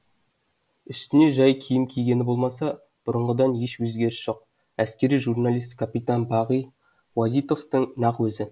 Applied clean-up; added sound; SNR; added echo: none; none; none; none.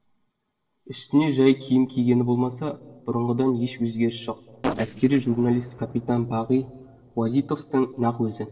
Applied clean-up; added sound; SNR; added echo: neural separator model SepFormer DNS4.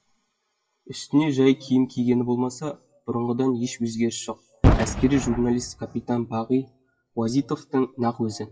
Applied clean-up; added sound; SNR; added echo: classical method WPE with log-MMSE.